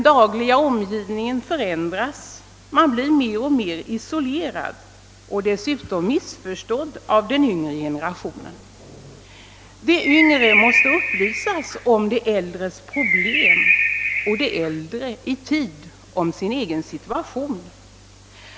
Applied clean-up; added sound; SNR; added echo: none; Bird; -3 dB; none.